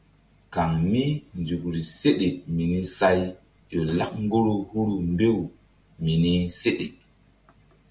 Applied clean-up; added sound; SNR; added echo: none; none; none; none.